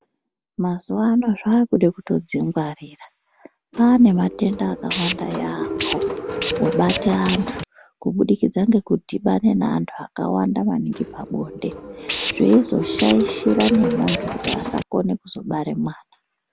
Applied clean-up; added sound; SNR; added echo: none; Tools; 6 dB; none.